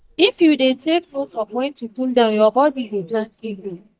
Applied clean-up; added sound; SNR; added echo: neural mask model DeepFilterNet 3.